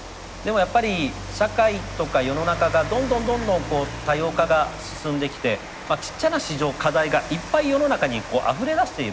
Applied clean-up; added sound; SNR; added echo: none; Rain; 11 dB; none.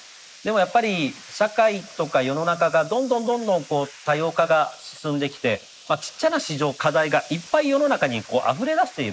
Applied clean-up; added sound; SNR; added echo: neural mask model Resemble Enhance denoiser.